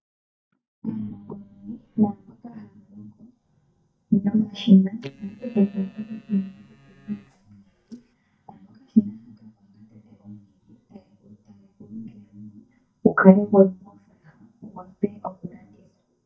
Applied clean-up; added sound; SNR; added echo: neural mask model DeepFilterNet 3.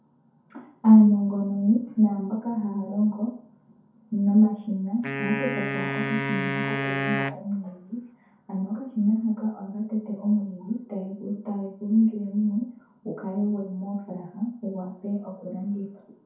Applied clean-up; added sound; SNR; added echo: none; Wind instrument, woodwind instrument; 5 dB; reverberation time 0.6 s.